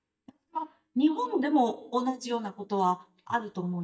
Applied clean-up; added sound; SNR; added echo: neural mask model DeepFilterNet 3.